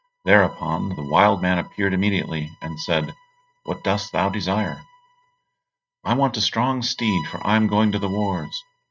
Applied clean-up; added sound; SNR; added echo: neural mask model RNNoise.